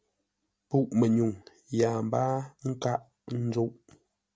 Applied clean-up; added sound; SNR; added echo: none; none; none; none.